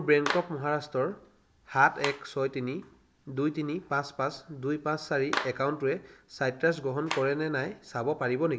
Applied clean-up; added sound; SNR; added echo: none; Clapping; 12 dB; none.